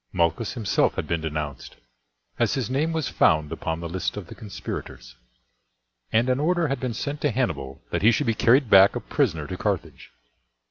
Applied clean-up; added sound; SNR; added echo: none; none; none; none.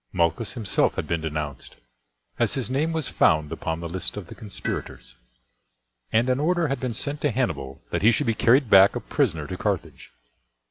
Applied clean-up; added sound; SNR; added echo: none; Tools; 18 dB; none.